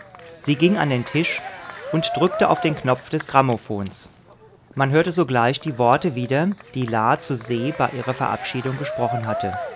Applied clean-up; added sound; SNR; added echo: none; Cheering; 11 dB; none.